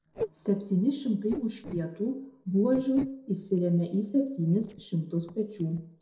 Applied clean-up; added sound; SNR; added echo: neural separator model SepFormer DNS4.